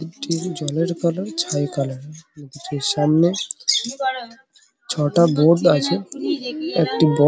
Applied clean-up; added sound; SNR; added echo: none; none; none; none.